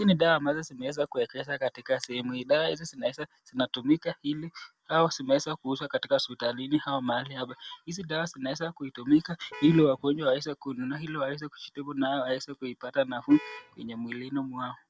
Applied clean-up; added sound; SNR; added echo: none; Vehicle horn, car horn, honking; 16 dB; none.